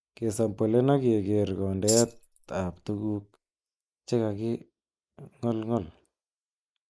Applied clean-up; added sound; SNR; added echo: neural mask model Resemble Enhance denoiser.